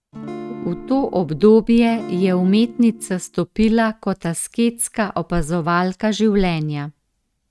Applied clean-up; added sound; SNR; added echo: neural mask model RNNoise.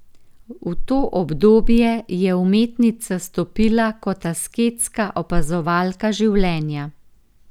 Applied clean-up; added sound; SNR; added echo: none; none; none; none.